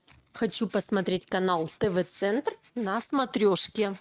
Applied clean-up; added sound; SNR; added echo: neural mask model RNNoise.